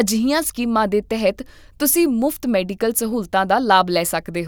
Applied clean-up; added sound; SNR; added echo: none; none; none; none.